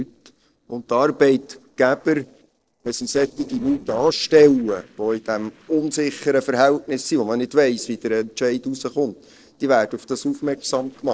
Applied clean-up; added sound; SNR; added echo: neural separator model SepFormer DNS4.